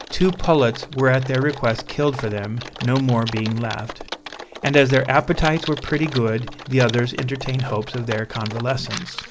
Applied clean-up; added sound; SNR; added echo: none; Typing; 13 dB; none.